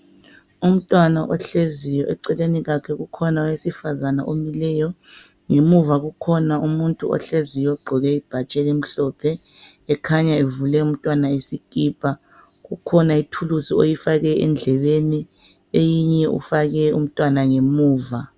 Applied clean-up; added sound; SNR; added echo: none; none; none; none.